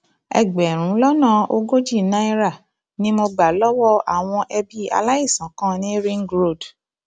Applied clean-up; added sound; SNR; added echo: none; none; none; none.